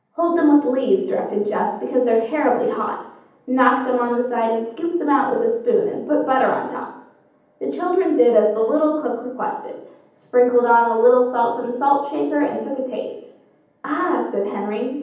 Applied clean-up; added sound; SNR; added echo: none; none; none; reverberation time 0.8 s.